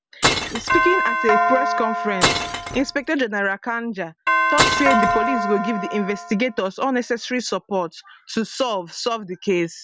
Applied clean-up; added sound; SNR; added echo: none; Glass + Doorbell; -3 dB; none.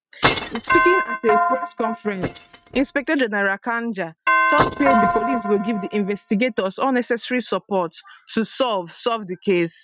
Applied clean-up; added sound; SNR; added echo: neural mask model RNNoise.